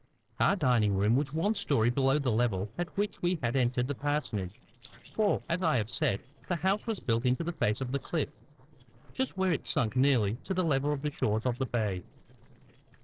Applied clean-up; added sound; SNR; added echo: neural separator model SepFormer DNS4.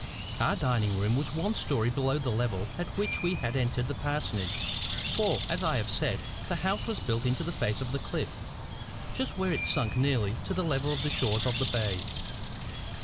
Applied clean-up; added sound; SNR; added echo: none; Bird; 4 dB; none.